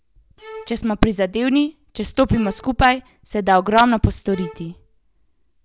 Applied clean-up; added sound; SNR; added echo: none; Bowed string instrument; 20 dB; none.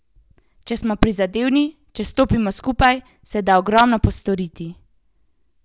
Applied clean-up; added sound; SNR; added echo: none; none; none; none.